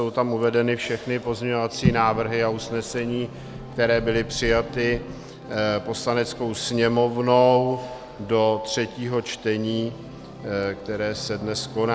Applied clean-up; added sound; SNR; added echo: none; Organ; 18 dB; none.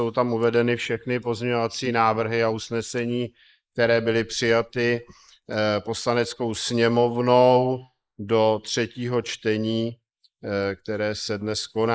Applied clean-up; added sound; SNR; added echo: neural mask model Resemble Enhance denoiser.